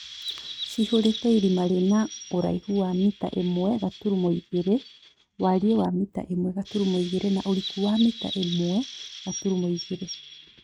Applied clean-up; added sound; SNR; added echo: neural mask model RNNoise.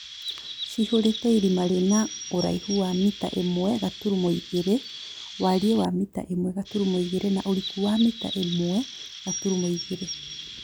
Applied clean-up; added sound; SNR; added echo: none; Chirp, tweet; 12 dB; none.